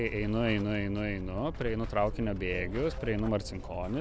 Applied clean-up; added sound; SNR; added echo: none; Subway, metro, underground; 20 dB; none.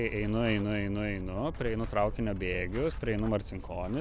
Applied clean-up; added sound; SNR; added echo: none; none; none; none.